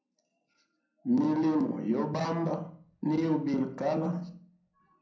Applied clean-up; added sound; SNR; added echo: none; none; none; reverberation time 0.5 s.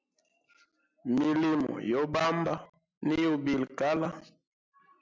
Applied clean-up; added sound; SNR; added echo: none; none; none; none.